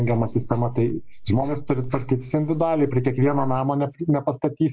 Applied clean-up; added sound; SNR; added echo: neural mask model Resemble Enhance denoiser.